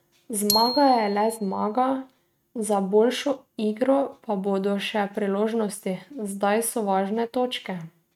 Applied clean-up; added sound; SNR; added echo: neural mask model RNNoise.